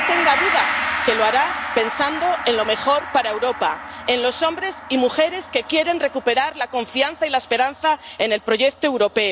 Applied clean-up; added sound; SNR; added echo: none; Gong; 7 dB; none.